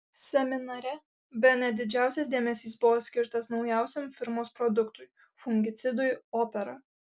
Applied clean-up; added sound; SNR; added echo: none; none; none; none.